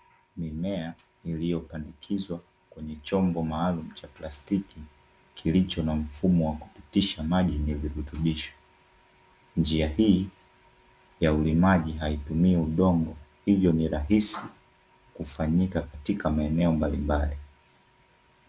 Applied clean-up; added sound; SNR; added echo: none; none; none; none.